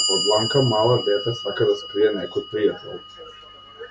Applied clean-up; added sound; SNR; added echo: none; Clock; 7 dB; none.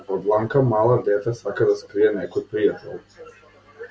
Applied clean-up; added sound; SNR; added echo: none; none; none; none.